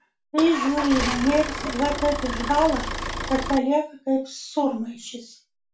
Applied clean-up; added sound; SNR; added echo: none; Idling / Engine starting / Motor vehicle (road); 5 dB; reverberation time 0.3 s.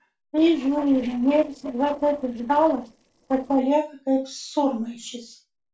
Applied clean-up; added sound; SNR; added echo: neural separator model SepFormer DNS4.